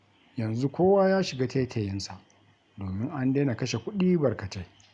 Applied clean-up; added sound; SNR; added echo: none; none; none; none.